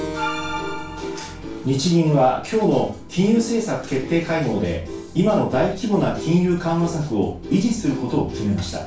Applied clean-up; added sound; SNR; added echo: none; Keyboard (musical); 20 dB; reverberation time 0.3 s.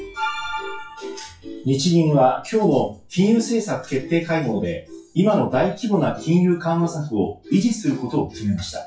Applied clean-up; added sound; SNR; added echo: classical method WPE with log-MMSE.